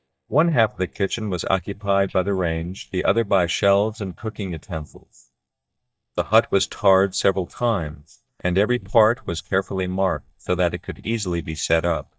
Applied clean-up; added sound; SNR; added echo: neural mask model DeepFilterNet 3.